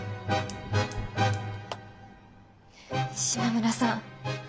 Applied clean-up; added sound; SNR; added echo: none; Clapping + Fire; 17 dB; none.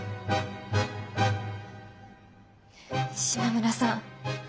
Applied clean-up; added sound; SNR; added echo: none; none; none; none.